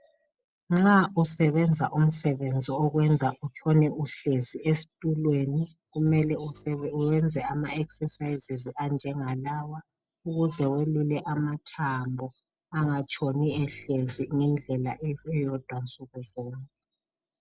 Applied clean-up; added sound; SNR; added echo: neural separator model SepFormer DNS4.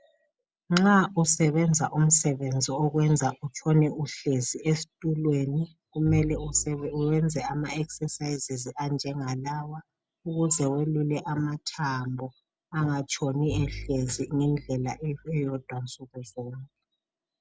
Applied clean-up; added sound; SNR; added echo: none; Bowed string instrument; 14 dB; none.